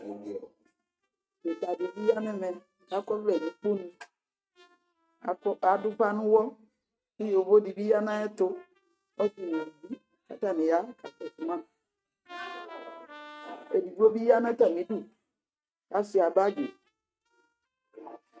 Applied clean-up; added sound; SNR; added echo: neural mask model RNNoise.